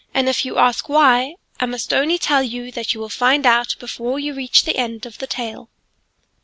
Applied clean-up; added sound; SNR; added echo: none; none; none; none.